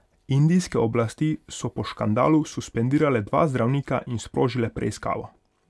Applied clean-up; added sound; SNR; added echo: none; none; none; none.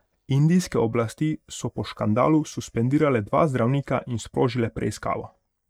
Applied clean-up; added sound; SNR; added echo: neural mask model DeepFilterNet 3.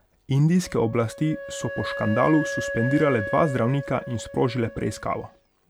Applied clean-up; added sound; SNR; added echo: none; Wind instrument, woodwind instrument; 10 dB; none.